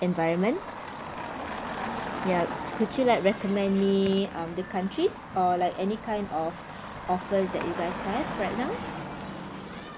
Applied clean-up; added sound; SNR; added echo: none; Motor vehicle (road); 8 dB; none.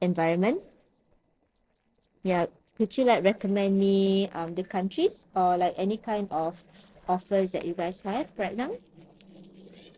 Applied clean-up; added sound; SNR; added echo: neural separator model SepFormer DNS4.